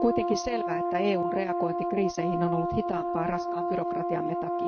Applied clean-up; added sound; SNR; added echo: neural mask model RNNoise.